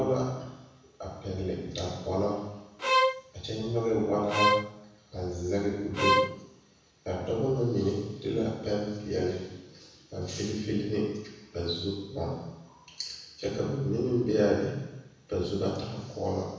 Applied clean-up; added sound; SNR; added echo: none; Bowed string instrument; -3 dB; reverberation time 1.1 s.